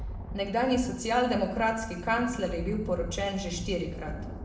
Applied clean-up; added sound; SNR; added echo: none; Thunder; 9 dB; reverberation time 0.8 s.